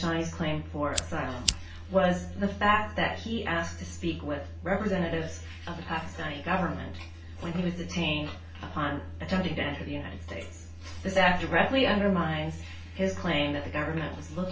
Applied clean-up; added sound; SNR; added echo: none; Fire; 6 dB; reverberation time 0.3 s.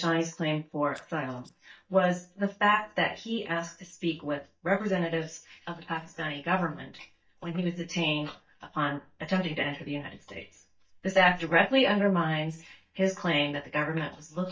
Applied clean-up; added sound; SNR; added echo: neural mask model DeepFilterNet 3.